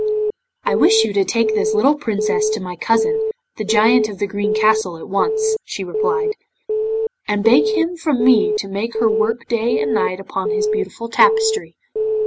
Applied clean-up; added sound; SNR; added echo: none; Alarm / Keyboard (musical); 1 dB; none.